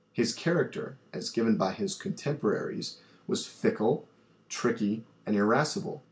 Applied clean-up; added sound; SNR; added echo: none; none; none; none.